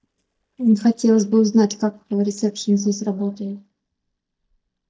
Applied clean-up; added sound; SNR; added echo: neural mask model DeepFilterNet 3.